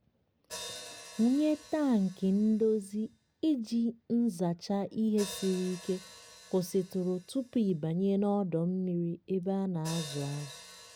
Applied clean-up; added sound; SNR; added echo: none; Hi-hat; 18 dB; none.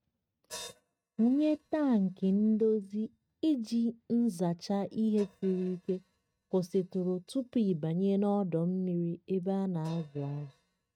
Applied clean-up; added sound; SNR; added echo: neural mask model RNNoise.